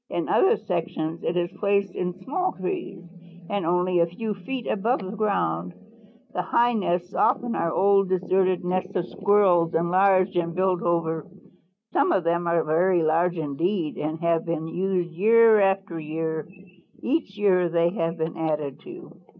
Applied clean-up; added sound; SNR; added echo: none; none; none; none.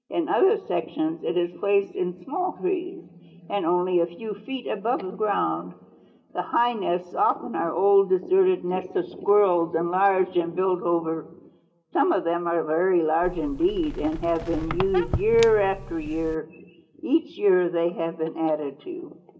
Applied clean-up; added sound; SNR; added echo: none; Squeak; 8 dB; reverberation time 0.7 s.